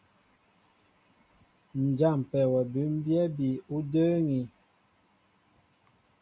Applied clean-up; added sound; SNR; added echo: none; none; none; none.